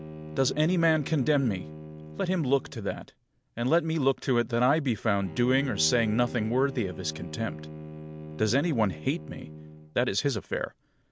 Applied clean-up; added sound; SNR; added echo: none; Bowed string instrument; 13 dB; none.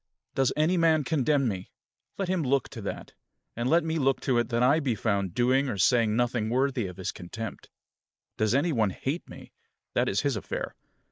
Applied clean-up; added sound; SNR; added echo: neural mask model Resemble Enhance denoiser.